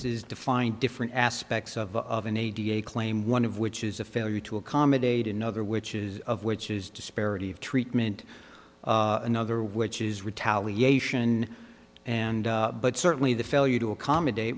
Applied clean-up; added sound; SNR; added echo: none; none; none; none.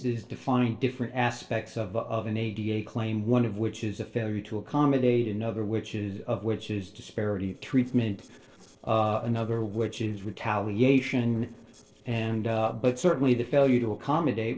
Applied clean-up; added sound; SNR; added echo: neural separator model SepFormer DNS4.